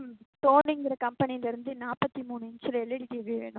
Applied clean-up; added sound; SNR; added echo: none; none; none; none.